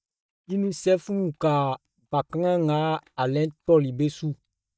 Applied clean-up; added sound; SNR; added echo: neural mask model DeepFilterNet 3.